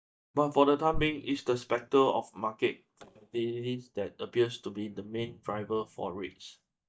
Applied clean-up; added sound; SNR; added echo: neural mask model DeepFilterNet 3.